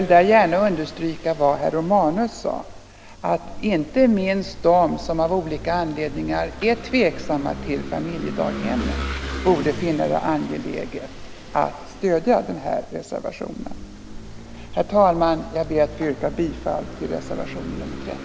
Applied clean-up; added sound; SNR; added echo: none; Engine / Vehicle; 11 dB; none.